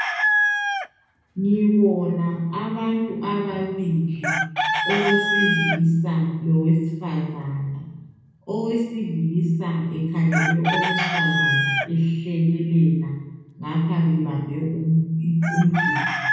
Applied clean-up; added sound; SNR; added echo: none; Chicken, rooster; 5 dB; reverberation time 1.1 s.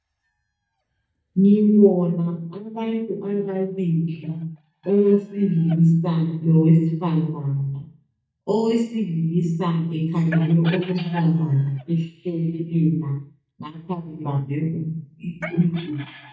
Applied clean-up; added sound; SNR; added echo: neural mask model DeepFilterNet 3.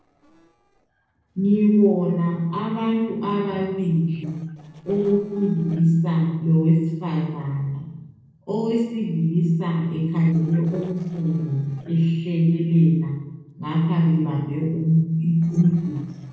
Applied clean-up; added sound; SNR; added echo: neural separator model SepFormer DNS4.